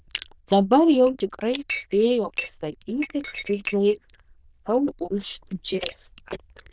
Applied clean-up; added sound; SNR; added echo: neural diffusion model UNIVERSE++.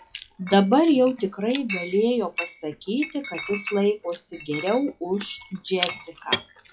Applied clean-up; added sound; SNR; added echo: classical method log-MMSE.